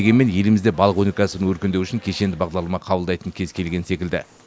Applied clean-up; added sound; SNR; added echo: none; none; none; none.